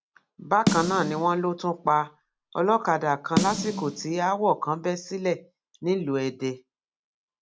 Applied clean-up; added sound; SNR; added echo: none; Snare drum; 5 dB; none.